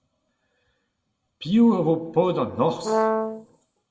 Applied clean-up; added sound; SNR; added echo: none; Brass instrument; 1 dB; reverberation time 0.9 s.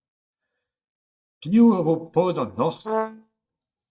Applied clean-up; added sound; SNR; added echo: neural mask model DeepFilterNet 3.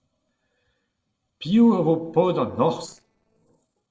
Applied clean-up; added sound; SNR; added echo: neural separator model SepFormer DNS4.